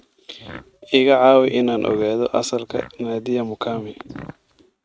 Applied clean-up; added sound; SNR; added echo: neural mask model RNNoise.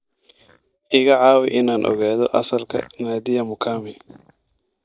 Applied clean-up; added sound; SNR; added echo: neural mask model DeepFilterNet 3.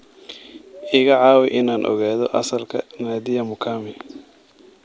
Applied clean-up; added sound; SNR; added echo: none; none; none; none.